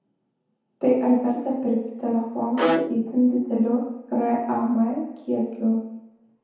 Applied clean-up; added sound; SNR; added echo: none; Bowed string instrument; 4 dB; reverberation time 1.0 s.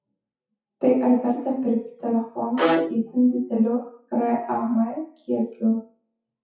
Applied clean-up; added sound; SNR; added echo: classical method WPE with log-MMSE.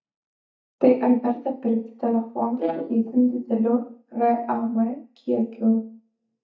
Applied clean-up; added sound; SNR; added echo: neural mask model DeepFilterNet 3.